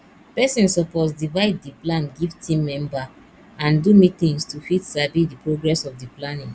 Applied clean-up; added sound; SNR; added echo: none; none; none; none.